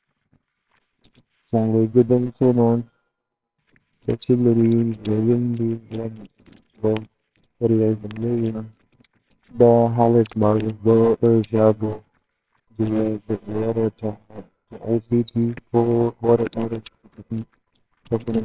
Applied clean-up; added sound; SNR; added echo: neural separator model SepFormer WHAMR!.